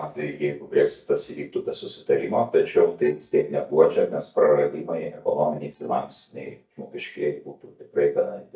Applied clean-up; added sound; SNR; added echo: neural mask model DeepFilterNet 3.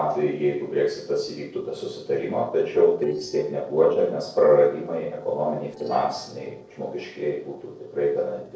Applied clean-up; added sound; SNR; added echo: neural separator model SepFormer DNS4.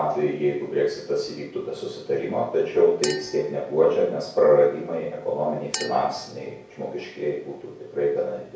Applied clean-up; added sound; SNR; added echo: none; Chink, clink; 15 dB; reverberation time 0.6 s.